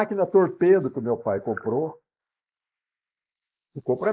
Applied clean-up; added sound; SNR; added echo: neural mask model Resemble Enhance denoiser.